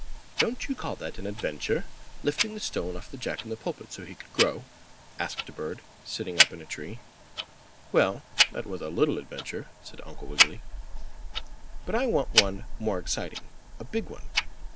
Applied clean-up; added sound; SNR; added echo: none; Tick-tock + Rain; -1 dB; none.